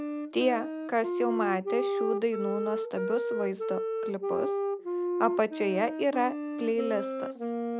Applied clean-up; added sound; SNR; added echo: none; Wind instrument, woodwind instrument; 1 dB; none.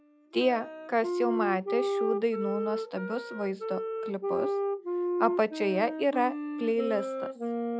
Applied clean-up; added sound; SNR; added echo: classical method log-MMSE.